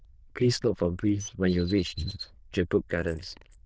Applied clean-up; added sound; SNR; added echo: neural diffusion model UNIVERSE++.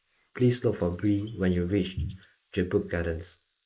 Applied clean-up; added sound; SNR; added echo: neural mask model Resemble Enhance denoiser.